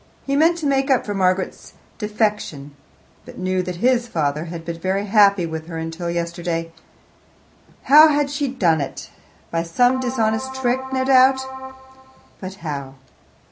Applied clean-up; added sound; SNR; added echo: none; Keyboard (musical); 10 dB; none.